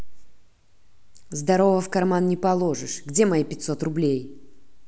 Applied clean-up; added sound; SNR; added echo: none; none; none; none.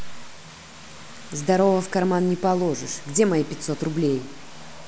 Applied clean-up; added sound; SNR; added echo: none; Vehicle; 19 dB; none.